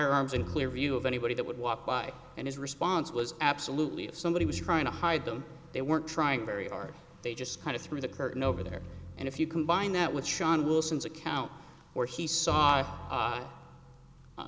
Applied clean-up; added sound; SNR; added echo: none; Bowed string instrument; 13 dB; none.